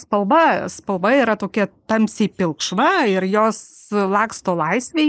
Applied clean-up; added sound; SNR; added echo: neural mask model Resemble Enhance denoiser.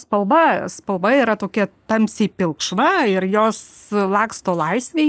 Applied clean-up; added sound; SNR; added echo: neural mask model DeepFilterNet 3.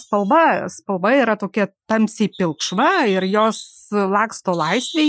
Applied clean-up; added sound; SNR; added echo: classical method Wiener filter.